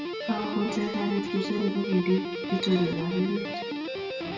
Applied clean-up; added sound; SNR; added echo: none; Guitar; 4 dB; reverberation time 0.9 s.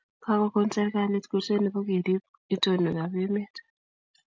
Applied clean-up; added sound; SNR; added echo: none; none; none; none.